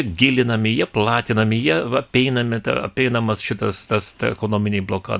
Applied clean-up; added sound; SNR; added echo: none; none; none; none.